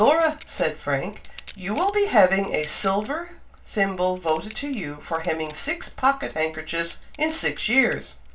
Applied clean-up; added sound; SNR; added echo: none; Chink, clink; 13 dB; reverberation time 0.2 s.